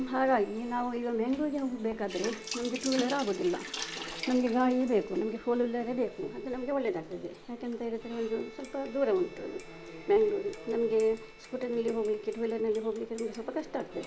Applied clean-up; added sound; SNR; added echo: none; Writing + Bowed string instrument; 20 dB; none.